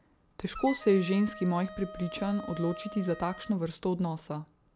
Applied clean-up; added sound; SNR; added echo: none; Wind instrument, woodwind instrument; 14 dB; none.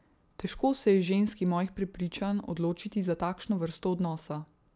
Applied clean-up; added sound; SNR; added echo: none; none; none; none.